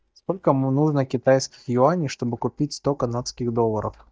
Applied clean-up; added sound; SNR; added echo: neural mask model DeepFilterNet 3.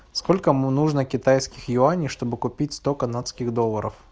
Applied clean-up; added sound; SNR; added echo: none; none; none; none.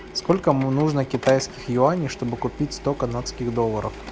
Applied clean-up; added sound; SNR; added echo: none; Printer; 15 dB; none.